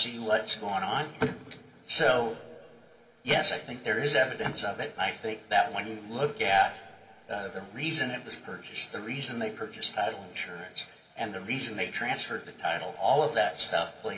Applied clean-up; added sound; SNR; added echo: none; none; none; reverberation time 1.9 s.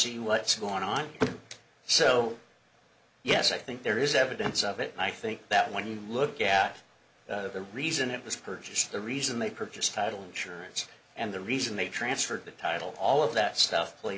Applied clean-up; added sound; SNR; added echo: none; none; none; none.